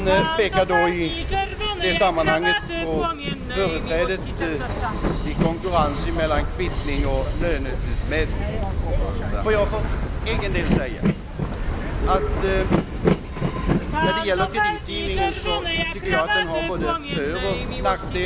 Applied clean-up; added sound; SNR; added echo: none; Train; -3 dB; none.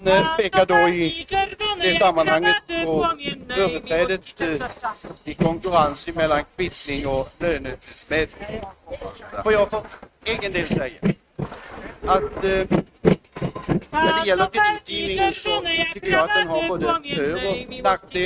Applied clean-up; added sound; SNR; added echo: neural mask model RNNoise.